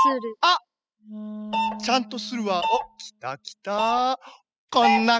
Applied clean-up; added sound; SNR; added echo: classical method spectral subtraction.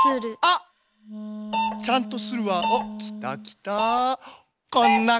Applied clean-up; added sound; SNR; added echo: none; Wind instrument, woodwind instrument; 12 dB; none.